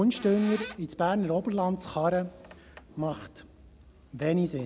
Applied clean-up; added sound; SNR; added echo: none; Squeak; 20 dB; none.